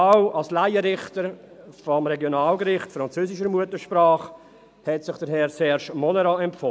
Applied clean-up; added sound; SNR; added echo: none; none; none; none.